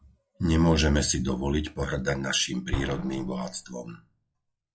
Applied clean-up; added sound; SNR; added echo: classical method log-MMSE.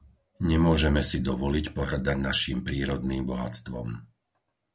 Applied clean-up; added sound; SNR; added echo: none; none; none; none.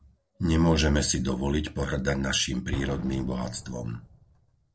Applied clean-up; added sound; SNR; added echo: neural separator model SepFormer DNS4.